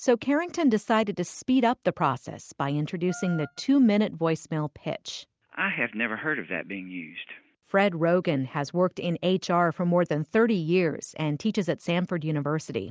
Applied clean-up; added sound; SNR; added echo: neural mask model RNNoise.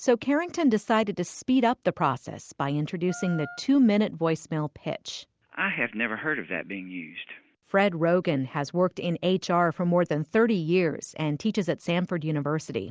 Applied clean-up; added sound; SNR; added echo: none; Wind instrument, woodwind instrument; 16 dB; none.